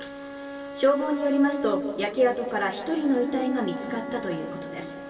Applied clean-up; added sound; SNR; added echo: none; Bowed string instrument; 12 dB; reverberation time 2.4 s.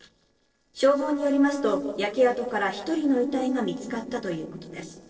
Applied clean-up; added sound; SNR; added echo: neural separator model SepFormer DNS4.